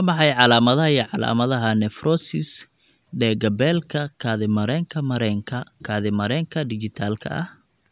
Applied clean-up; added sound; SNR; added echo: none; none; none; none.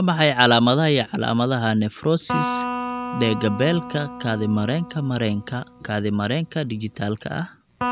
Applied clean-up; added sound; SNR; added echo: none; Electric guitar; 10 dB; none.